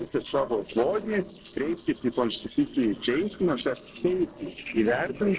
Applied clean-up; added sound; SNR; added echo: neural separator model SepFormer DNS4.